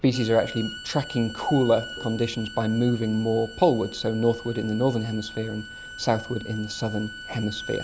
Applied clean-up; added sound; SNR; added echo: none; Bowed string instrument; 14 dB; none.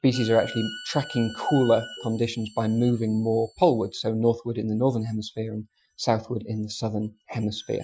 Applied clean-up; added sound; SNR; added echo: classical method Wiener filter.